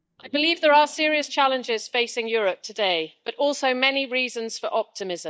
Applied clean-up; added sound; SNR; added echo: neural mask model DeepFilterNet 3.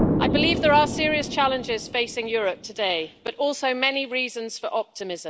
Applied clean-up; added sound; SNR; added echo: none; Explosion; 5 dB; none.